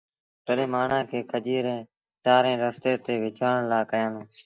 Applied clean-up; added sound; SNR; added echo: neural mask model DeepFilterNet 3.